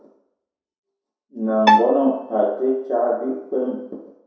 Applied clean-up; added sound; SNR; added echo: none; Bowed string instrument; 0 dB; reverberation time 0.7 s.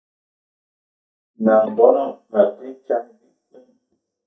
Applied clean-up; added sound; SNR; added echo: neural mask model DeepFilterNet 3.